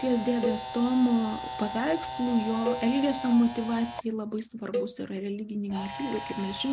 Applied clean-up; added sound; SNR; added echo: none; Cowbell + Camera; 8 dB; none.